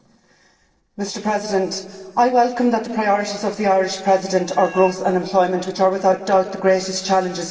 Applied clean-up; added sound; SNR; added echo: neural separator model SepFormer DNS4.